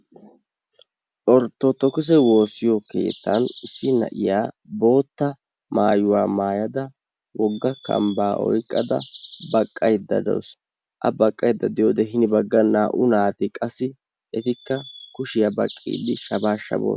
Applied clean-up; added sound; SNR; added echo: none; Bird vocalization, bird call, bird song; 15 dB; none.